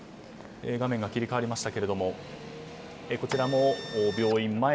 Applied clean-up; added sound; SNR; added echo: none; Printer; 10 dB; none.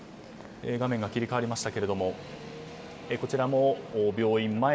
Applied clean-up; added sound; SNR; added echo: none; none; none; none.